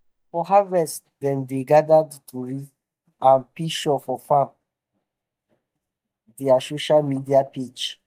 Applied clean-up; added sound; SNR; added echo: neural mask model DeepFilterNet 3.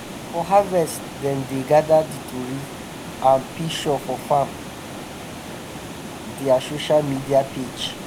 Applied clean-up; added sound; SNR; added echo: none; Water; 11 dB; none.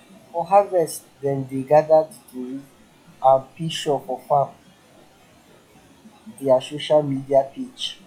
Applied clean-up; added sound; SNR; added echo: classical method log-MMSE.